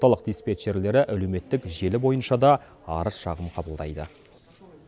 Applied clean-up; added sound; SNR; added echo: none; none; none; none.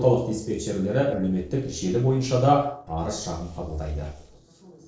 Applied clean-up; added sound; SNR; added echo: neural separator model SepFormer DNS4.